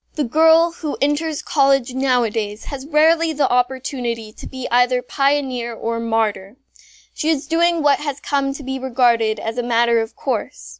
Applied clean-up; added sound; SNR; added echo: none; none; none; none.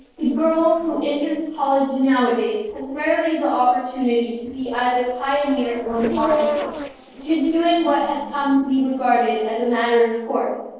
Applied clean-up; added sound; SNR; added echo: neural separator model SepFormer DNS4.